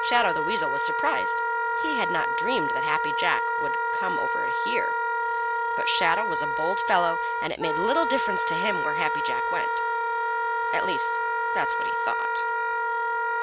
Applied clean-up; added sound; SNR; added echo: none; Wind instrument, woodwind instrument; -4 dB; none.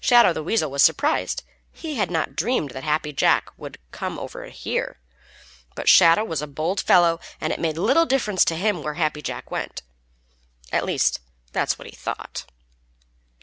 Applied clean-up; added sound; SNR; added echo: none; none; none; none.